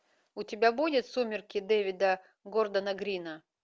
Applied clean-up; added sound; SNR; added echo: none; none; none; none.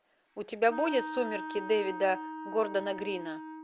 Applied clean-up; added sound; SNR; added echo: none; Wind instrument, woodwind instrument; 9 dB; none.